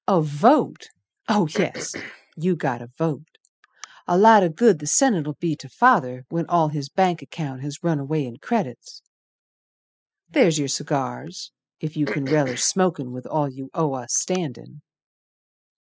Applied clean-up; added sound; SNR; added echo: classical method spectral subtraction.